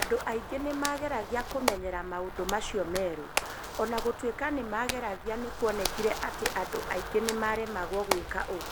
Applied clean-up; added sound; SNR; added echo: none; Wind + Hands; 4 dB; none.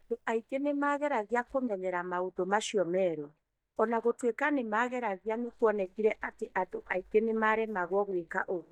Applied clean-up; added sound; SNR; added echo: neural mask model DeepFilterNet 3.